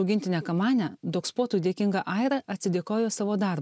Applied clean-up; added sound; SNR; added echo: none; none; none; none.